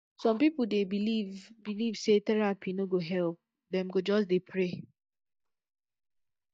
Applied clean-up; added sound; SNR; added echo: neural mask model DeepFilterNet 3.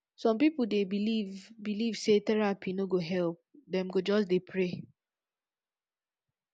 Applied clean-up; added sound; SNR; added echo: none; none; none; none.